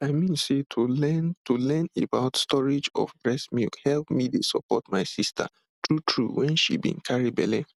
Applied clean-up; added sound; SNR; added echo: none; none; none; none.